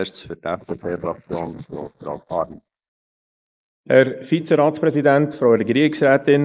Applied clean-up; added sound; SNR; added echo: neural mask model Resemble Enhance denoiser.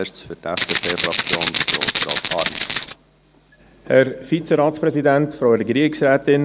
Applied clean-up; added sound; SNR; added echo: none; Rattle (instrument); 3 dB; none.